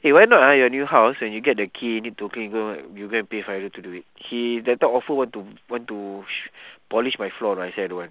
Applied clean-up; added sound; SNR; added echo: none; none; none; none.